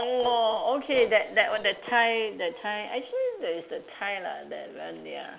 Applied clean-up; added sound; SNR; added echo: none; none; none; none.